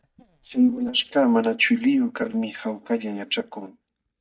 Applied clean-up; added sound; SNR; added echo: neural mask model DeepFilterNet 3.